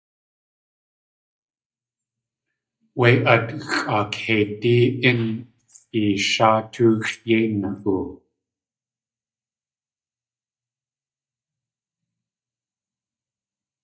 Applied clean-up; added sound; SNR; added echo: neural mask model DeepFilterNet 3.